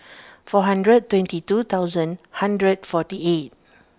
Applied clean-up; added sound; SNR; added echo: none; none; none; none.